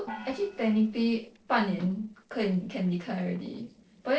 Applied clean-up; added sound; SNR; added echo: neural separator model SepFormer DNS4.